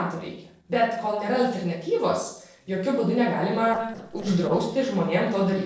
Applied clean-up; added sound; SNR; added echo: neural separator model SepFormer DNS4.